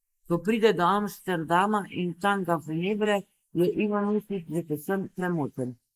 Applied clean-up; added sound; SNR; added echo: neural mask model Resemble Enhance denoiser.